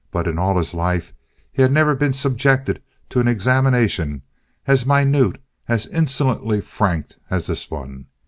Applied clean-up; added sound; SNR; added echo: none; none; none; none.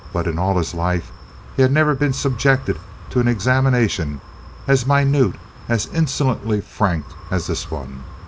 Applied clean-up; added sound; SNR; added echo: none; Wind; 17 dB; none.